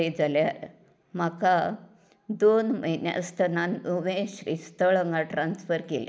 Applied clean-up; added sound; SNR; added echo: none; none; none; none.